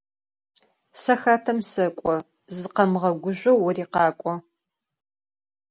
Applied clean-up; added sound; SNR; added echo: none; none; none; none.